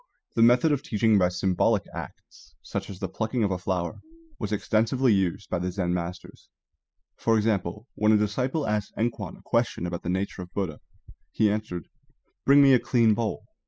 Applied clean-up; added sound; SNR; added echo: classical method spectral subtraction.